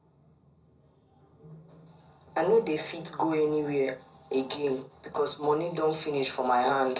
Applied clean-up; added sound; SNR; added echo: none; none; none; reverberation time 0.4 s.